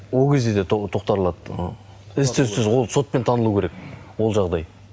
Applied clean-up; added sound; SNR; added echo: none; none; none; none.